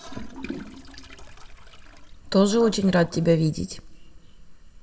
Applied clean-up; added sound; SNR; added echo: neural separator model SepFormer DNS4.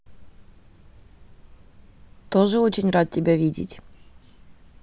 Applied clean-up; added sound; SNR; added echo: none; none; none; none.